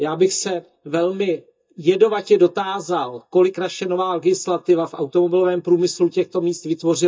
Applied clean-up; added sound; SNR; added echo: neural mask model DeepFilterNet 3.